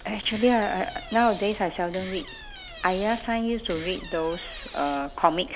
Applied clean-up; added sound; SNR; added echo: none; Door + Wind; 15 dB; none.